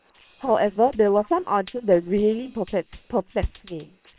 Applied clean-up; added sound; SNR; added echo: neural separator model SepFormer WHAM!.